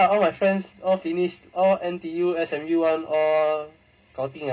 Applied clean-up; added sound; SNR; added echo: none; none; none; reverberation time 0.2 s.